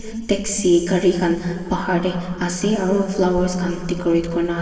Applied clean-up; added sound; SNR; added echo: none; none; none; reverberation time 2.5 s.